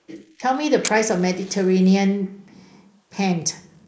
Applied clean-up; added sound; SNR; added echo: neural mask model Resemble Enhance denoiser.